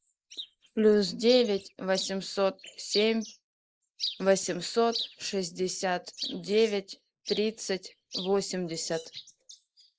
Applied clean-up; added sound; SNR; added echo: neural mask model Resemble Enhance denoiser.